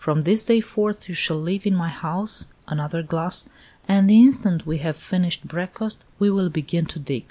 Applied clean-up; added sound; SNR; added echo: none; none; none; none.